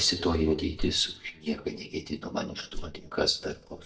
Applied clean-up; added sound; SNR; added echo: neural mask model DeepFilterNet 3.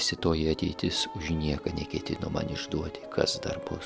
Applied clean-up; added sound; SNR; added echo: none; none; none; none.